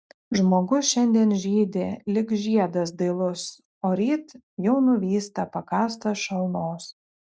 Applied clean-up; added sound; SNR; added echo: none; none; none; none.